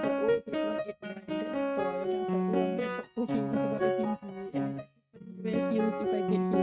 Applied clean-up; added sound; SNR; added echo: neural mask model RNNoise.